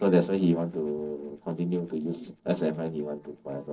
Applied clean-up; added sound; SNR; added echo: neural separator model SepFormer DNS4.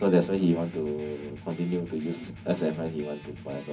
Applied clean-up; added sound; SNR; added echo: none; Electric guitar; 17 dB; reverberation time 0.4 s.